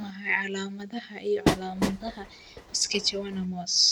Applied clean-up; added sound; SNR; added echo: none; Train; 2 dB; none.